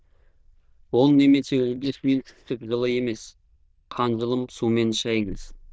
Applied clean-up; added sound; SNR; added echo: neural diffusion model UNIVERSE++.